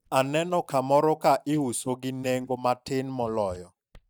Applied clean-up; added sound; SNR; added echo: neural mask model DeepFilterNet 3.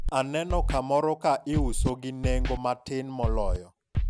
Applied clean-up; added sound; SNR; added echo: none; Scratching (performance technique); 0 dB; none.